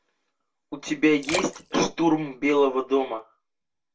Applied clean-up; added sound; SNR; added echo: none; Splash, splatter; 12 dB; reverberation time 0.1 s.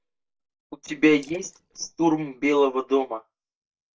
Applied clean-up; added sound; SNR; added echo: neural mask model DeepFilterNet 3.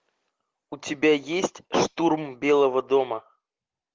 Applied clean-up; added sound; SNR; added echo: none; none; none; none.